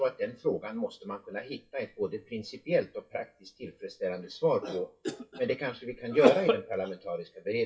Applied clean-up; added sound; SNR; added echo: classical method WPE with log-MMSE.